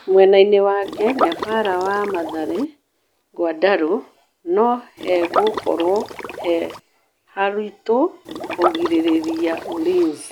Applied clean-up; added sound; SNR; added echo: none; Liquid; 7 dB; none.